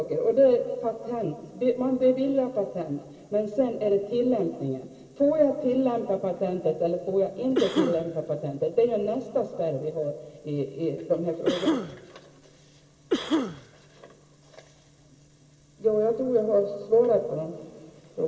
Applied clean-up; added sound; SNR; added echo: none; Cough; 4 dB; reverberation time 1.9 s.